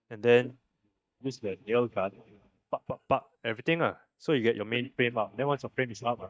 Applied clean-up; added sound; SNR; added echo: neural mask model DeepFilterNet 3.